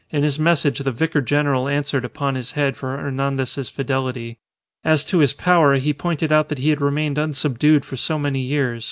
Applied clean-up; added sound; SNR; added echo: none; none; none; none.